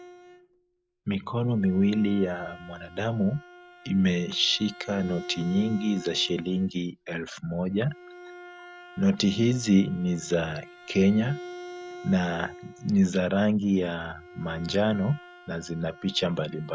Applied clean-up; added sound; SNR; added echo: none; Bowed string instrument; 18 dB; none.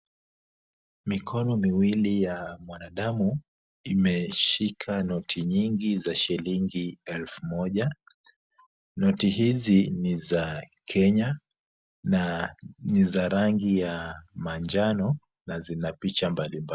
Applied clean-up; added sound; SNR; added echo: none; none; none; none.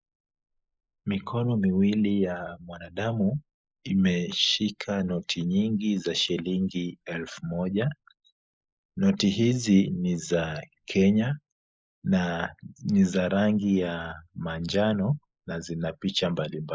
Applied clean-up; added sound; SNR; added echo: neural mask model Resemble Enhance denoiser.